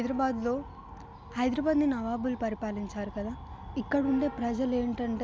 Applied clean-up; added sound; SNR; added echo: none; none; none; none.